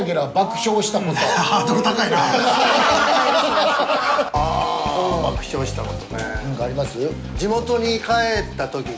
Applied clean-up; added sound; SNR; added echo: none; none; none; none.